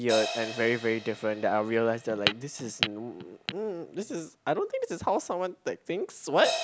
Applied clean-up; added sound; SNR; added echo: none; Crash cymbal; 11 dB; none.